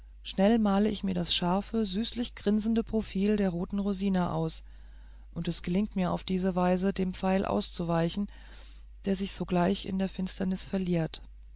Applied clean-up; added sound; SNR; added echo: none; none; none; none.